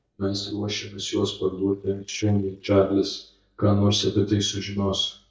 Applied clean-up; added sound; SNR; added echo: neural mask model DeepFilterNet 3.